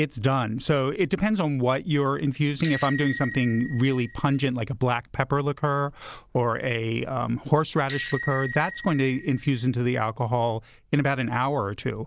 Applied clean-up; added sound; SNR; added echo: none; Bicycle bell; 13 dB; none.